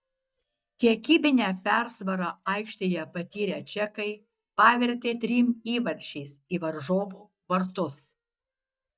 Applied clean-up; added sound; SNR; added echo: neural mask model DeepFilterNet 3.